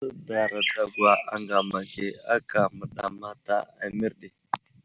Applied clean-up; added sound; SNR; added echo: none; Bird; 6 dB; none.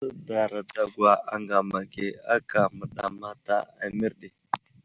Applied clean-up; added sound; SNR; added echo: none; none; none; none.